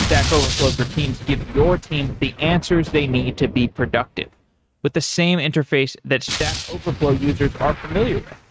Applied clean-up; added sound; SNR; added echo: neural mask model RNNoise.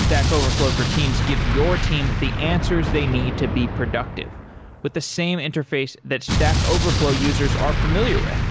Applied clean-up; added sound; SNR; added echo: none; Explosion; -2 dB; none.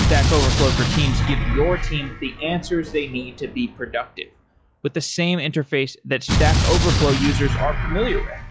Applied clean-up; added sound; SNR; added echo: classical method log-MMSE.